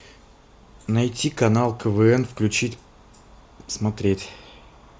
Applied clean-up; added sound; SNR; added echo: none; none; none; none.